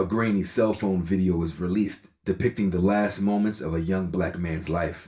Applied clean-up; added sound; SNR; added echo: none; none; none; reverberation time 0.3 s.